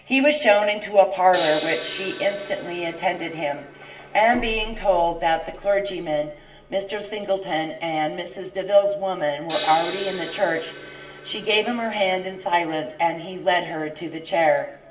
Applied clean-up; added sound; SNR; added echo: none; Gong; 9 dB; reverberation time 0.8 s.